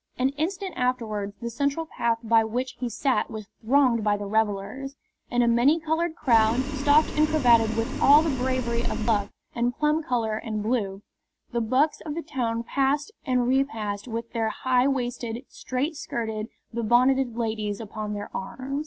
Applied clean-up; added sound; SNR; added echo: none; Boiling; 3 dB; none.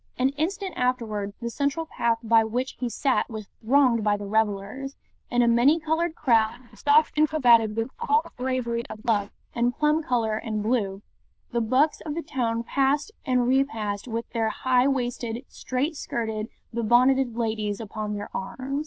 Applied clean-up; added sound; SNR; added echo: neural diffusion model UNIVERSE++.